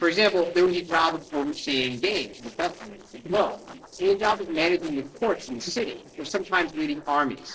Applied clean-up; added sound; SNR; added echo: neural separator model SepFormer DNS4.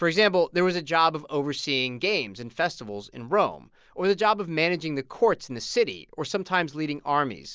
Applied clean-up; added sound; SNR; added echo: none; none; none; none.